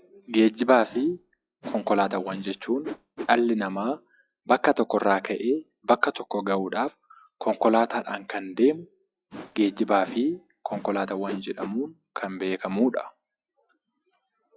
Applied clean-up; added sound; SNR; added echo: classical method log-MMSE.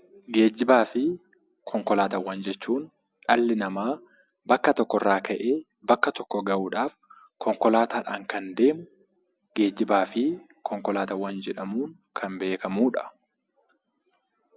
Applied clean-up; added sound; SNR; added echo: none; none; none; none.